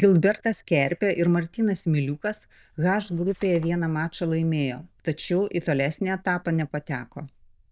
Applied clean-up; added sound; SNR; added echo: neural diffusion model UNIVERSE++.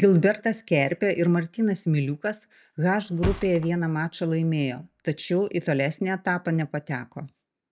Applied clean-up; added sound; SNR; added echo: none; Thump, thud; 11 dB; none.